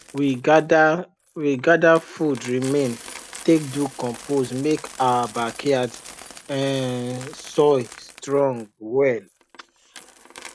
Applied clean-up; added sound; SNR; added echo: none; Coin (dropping); 18 dB; none.